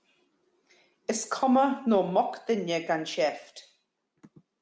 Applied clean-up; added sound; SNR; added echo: none; none; none; none.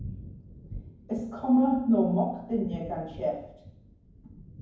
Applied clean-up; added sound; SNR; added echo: none; Thunder; 16 dB; reverberation time 0.9 s.